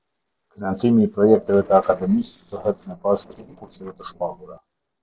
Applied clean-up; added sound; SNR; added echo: neural separator model SepFormer DNS4.